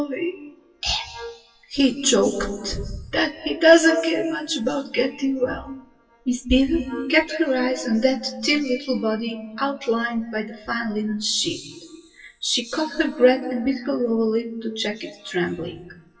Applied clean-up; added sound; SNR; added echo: classical method WPE with log-MMSE.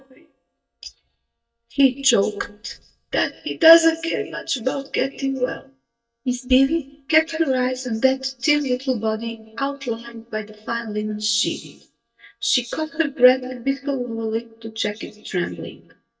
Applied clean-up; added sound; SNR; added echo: neural mask model DeepFilterNet 3.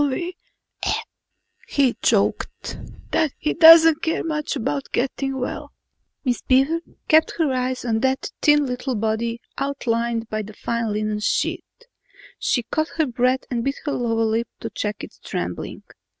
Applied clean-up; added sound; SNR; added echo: none; none; none; none.